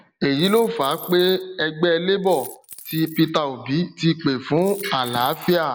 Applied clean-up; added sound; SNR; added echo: none; Coin (dropping); 17 dB; none.